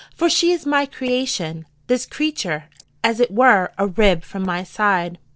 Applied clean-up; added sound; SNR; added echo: neural separator model SepFormer DNS4.